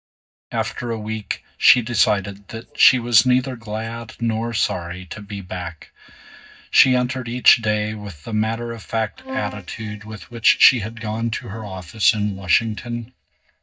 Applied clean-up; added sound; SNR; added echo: neural mask model DeepFilterNet 3.